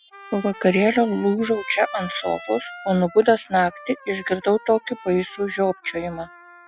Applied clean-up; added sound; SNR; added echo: classical method Wiener filter.